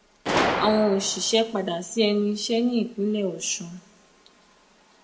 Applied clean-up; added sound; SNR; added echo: none; Gunshot, gunfire; 7 dB; reverberation time 0.5 s.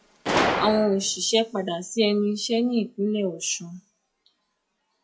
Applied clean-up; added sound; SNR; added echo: classical method WPE with log-MMSE.